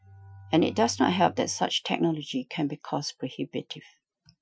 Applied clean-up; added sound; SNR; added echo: classical method Wiener filter.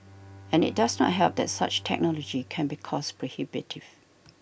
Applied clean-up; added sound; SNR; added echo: none; Bowed string instrument; 20 dB; none.